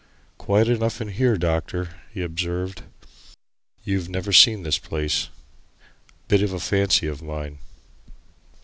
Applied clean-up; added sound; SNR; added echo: none; none; none; none.